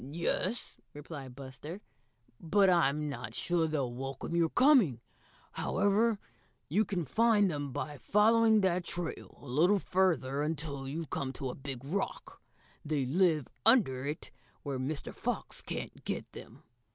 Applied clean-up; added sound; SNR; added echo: none; none; none; none.